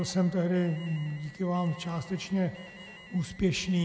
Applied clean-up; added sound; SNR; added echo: none; Alarm; 20 dB; none.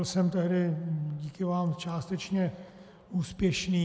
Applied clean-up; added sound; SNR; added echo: none; none; none; none.